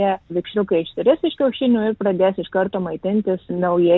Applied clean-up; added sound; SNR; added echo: none; none; none; none.